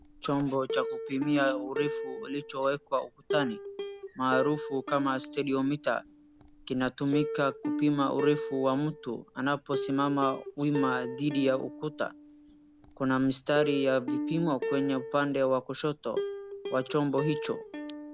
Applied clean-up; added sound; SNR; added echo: none; Plucked string instrument; 7 dB; none.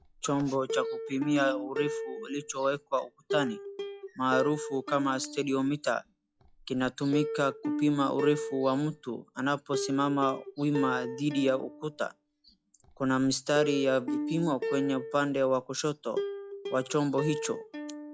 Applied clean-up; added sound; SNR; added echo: classical method log-MMSE.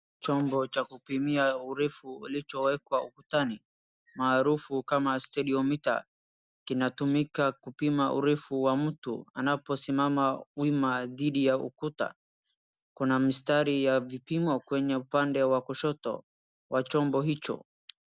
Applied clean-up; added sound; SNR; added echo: none; none; none; none.